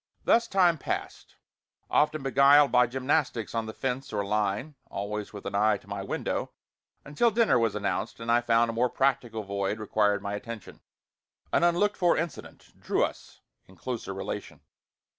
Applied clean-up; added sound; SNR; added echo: none; none; none; none.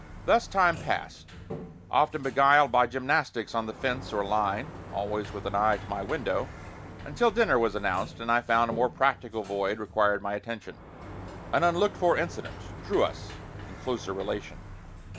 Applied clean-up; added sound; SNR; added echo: none; Sliding door; 14 dB; none.